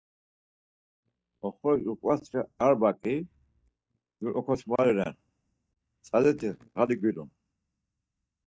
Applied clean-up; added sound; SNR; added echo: neural mask model DeepFilterNet 3.